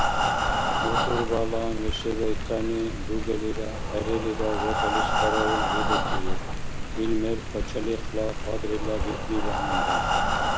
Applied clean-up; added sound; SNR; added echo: none; Rain + Breathing; -4 dB; none.